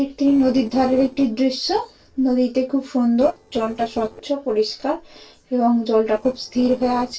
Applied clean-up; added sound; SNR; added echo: neural separator model SepFormer DNS4.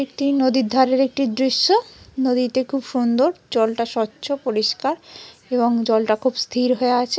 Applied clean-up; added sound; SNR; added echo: none; none; none; none.